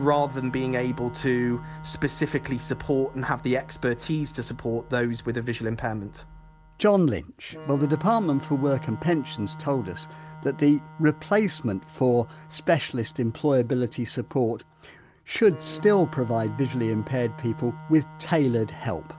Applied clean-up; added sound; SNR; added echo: none; Organ; 16 dB; none.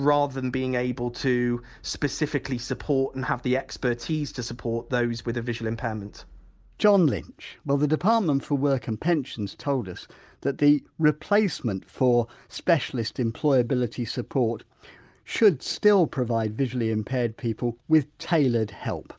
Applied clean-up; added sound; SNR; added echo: none; none; none; none.